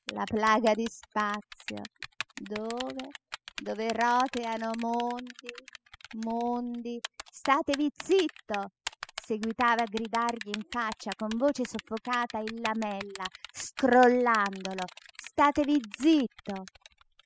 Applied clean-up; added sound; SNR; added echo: classical method spectral subtraction.